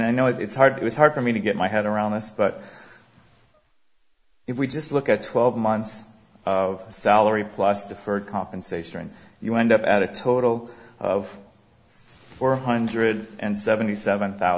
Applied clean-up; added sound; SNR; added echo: none; none; none; none.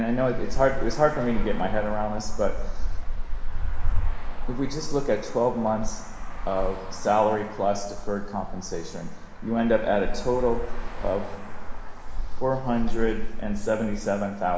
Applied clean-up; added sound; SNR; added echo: none; Traffic noise, roadway noise; -2 dB; reverberation time 1.1 s.